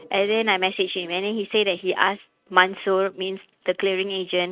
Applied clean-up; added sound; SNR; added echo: neural mask model RNNoise.